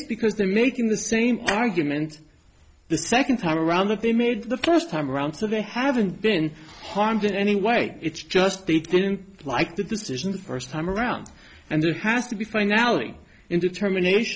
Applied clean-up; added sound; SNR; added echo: none; none; none; none.